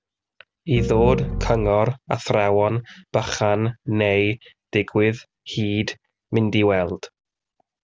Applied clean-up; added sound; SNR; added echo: none; Piano; 1 dB; none.